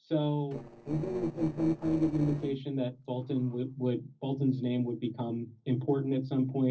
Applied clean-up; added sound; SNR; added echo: neural separator model SepFormer DNS4.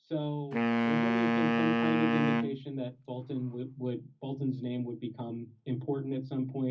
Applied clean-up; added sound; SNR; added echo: none; Wind instrument, woodwind instrument; -4 dB; reverberation time 0.4 s.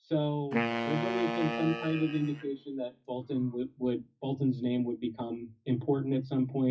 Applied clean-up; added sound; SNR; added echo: classical method WPE with log-MMSE.